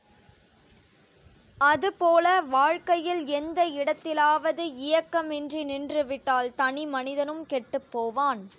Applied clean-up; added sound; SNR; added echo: none; none; none; none.